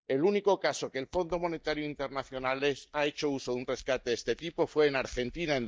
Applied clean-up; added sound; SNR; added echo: neural mask model DeepFilterNet 3.